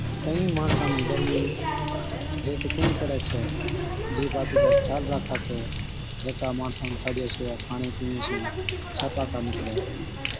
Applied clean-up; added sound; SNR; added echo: none; Water tap, faucet + Squeak / Wood; -4 dB; none.